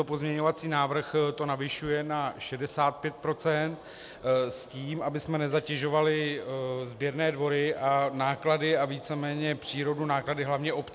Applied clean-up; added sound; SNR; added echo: none; none; none; none.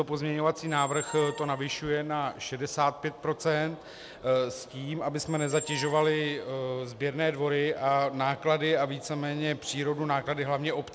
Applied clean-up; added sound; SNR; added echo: none; Squeak; 16 dB; none.